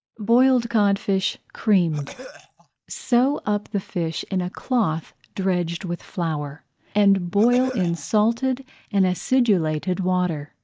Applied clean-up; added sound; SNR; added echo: neural mask model DeepFilterNet 3.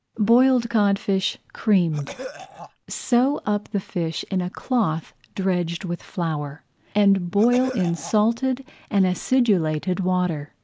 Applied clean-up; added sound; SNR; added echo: none; Cough; 14 dB; none.